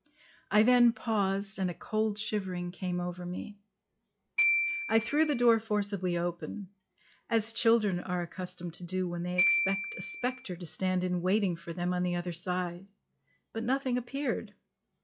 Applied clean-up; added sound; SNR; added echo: classical method log-MMSE.